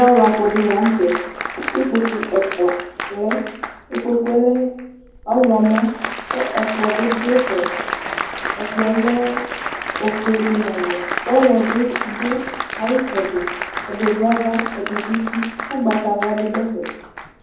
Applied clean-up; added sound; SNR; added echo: none; Applause; 7 dB; reverberation time 0.8 s.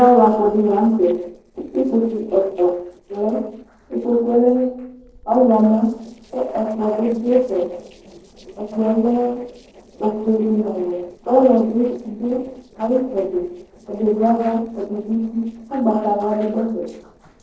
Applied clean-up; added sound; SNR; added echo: neural separator model SepFormer DNS4.